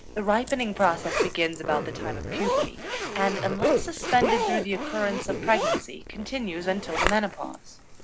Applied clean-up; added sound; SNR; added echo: none; Zipper (clothing); 1 dB; none.